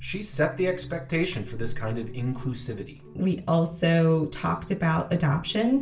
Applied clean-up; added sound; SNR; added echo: none; none; none; reverberation time 0.3 s.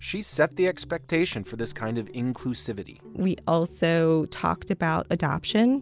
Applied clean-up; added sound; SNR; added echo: none; none; none; none.